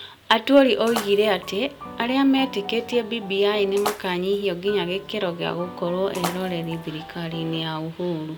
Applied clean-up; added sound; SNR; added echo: none; Piano + Splash, splatter; 13 dB; none.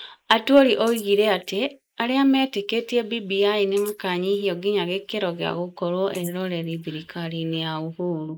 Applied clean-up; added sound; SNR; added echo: neural mask model Resemble Enhance denoiser.